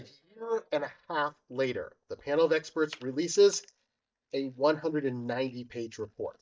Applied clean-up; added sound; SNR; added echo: neural mask model DeepFilterNet 3.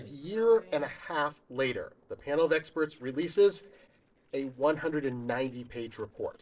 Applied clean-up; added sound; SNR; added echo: neural separator model SepFormer DNS4.